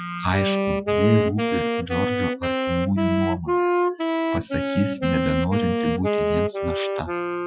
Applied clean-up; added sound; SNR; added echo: classical method Wiener filter.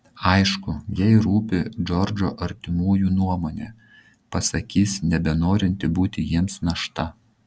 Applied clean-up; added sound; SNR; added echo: none; none; none; none.